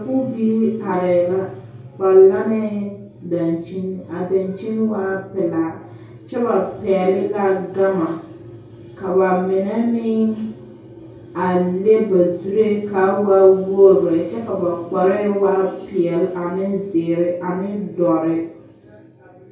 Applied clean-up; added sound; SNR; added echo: none; none; none; reverberation time 0.6 s.